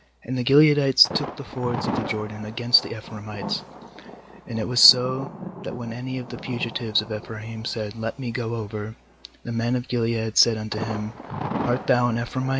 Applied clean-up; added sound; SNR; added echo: none; Thunder; 11 dB; none.